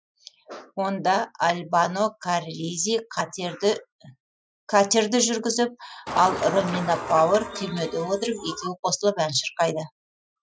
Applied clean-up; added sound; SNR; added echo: classical method Wiener filter.